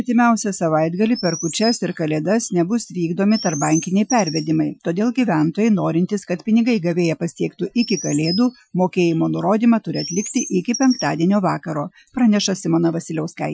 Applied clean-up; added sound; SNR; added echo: classical method Wiener filter.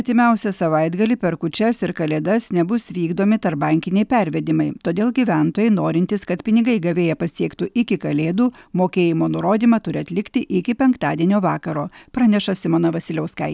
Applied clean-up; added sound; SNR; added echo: none; none; none; none.